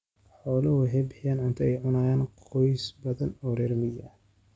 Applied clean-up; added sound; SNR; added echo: none; none; none; none.